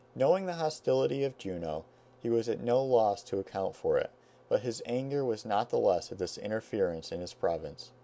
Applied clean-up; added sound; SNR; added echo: none; none; none; none.